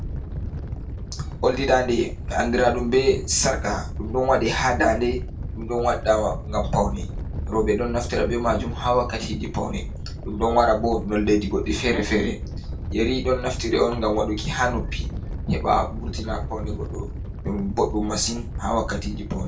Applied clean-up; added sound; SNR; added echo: none; Animal; 6 dB; reverberation time 0.2 s.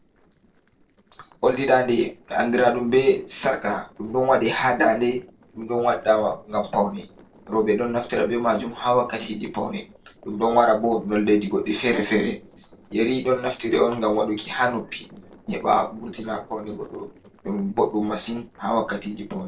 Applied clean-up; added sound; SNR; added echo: neural separator model SepFormer DNS4.